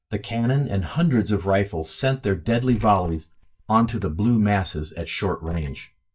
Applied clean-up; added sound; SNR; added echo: neural mask model DeepFilterNet 3.